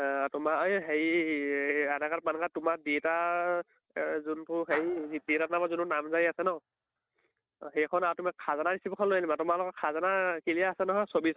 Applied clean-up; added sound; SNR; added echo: neural mask model RNNoise.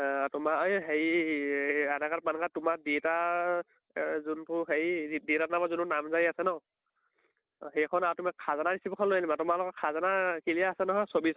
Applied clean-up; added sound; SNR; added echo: none; none; none; none.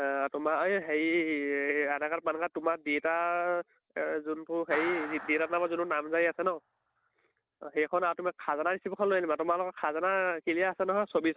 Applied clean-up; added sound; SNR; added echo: none; Clapping; 13 dB; none.